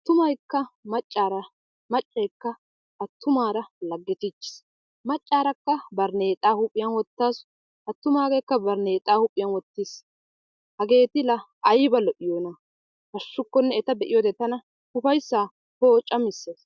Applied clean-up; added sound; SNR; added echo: none; none; none; none.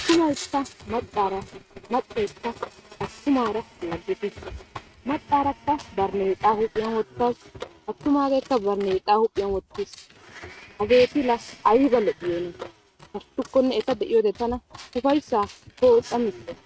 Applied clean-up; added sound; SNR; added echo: neural mask model RNNoise.